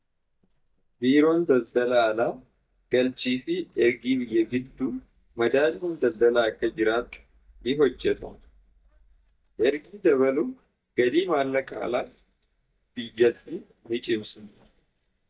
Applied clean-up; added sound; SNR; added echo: neural mask model DeepFilterNet 3.